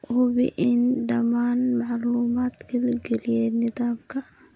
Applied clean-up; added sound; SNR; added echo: none; none; none; none.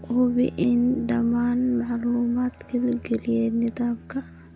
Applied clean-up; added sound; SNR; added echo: none; Bowed string instrument; 18 dB; none.